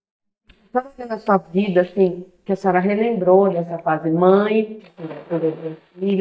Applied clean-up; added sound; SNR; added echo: neural mask model DeepFilterNet 3.